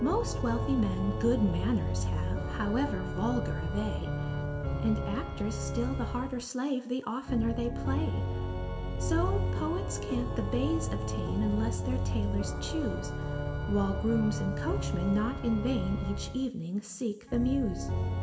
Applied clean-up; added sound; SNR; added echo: none; Organ; 0 dB; reverberation time 2.7 s.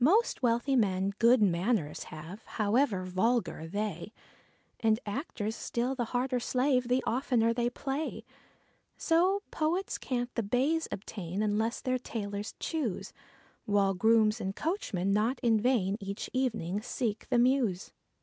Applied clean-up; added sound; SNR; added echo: none; none; none; none.